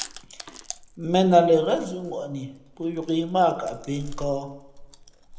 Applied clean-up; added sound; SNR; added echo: none; Chewing, mastication; 16 dB; reverberation time 0.7 s.